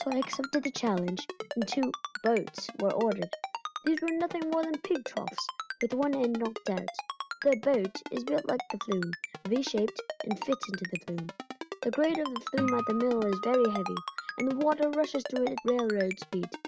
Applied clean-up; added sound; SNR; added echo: none; Acoustic guitar + Ringtone; 8 dB; none.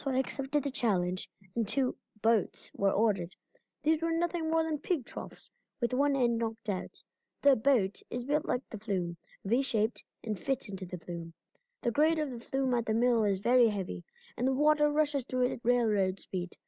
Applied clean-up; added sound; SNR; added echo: none; none; none; none.